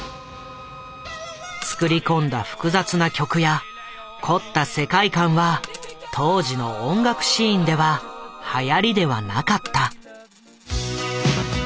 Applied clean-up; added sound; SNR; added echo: none; Coin (dropping) + Bowed string instrument; 20 dB; none.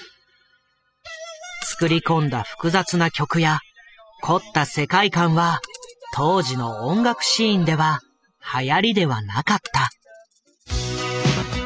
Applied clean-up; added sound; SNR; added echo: classical method spectral subtraction.